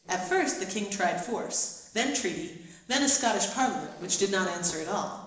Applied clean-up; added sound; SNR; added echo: neural separator model SepFormer DNS4.